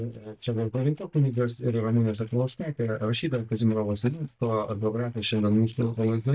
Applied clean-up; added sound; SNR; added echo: neural mask model DeepFilterNet 3.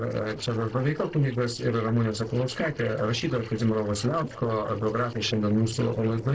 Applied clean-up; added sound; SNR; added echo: neural separator model SepFormer DNS4.